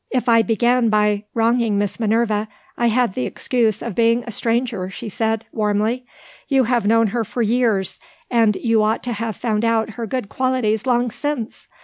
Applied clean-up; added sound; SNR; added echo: none; none; none; none.